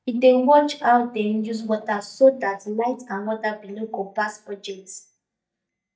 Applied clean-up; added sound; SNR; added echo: neural mask model DeepFilterNet 3.